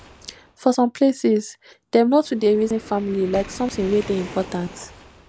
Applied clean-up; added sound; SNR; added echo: none; Waves, surf; 18 dB; none.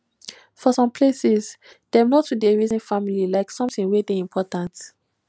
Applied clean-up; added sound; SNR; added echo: none; none; none; none.